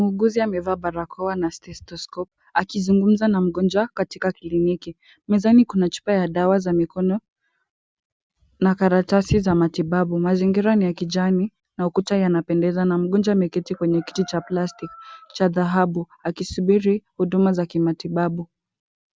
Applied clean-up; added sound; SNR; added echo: none; none; none; none.